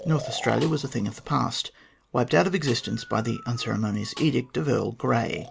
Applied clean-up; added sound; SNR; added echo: none; Breathing + Snare drum; 16 dB; none.